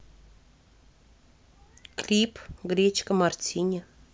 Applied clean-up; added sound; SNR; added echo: none; none; none; none.